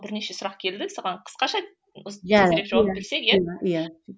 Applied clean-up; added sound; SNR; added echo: none; none; none; none.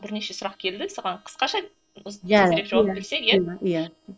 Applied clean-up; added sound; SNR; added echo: neural separator model SepFormer DNS4.